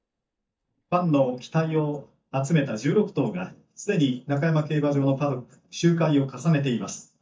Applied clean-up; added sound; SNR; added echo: neural mask model DeepFilterNet 3.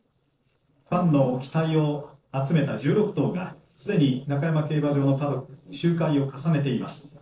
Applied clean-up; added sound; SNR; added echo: neural separator model SepFormer DNS4.